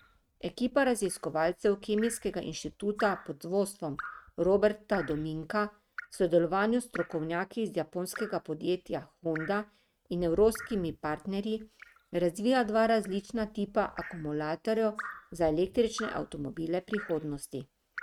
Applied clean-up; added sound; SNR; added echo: neural mask model RNNoise.